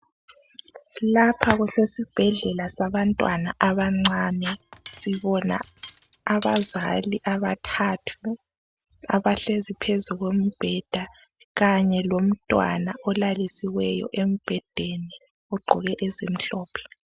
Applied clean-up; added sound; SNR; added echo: none; Cutlery, silverware; 12 dB; none.